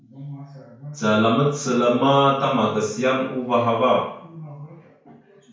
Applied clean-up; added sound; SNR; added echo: none; none; none; reverberation time 0.5 s.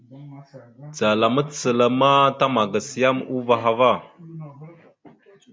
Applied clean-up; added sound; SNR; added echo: none; none; none; none.